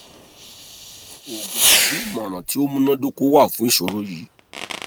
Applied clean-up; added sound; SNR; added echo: none; Fireworks; 3 dB; none.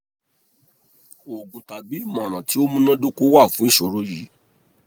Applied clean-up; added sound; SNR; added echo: none; none; none; none.